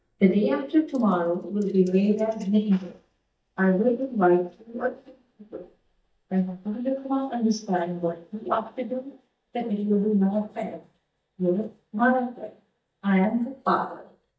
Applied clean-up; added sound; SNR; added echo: neural mask model DeepFilterNet 3.